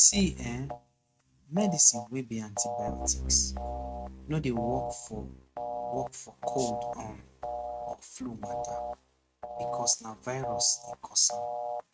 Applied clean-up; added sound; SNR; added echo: neural mask model RNNoise.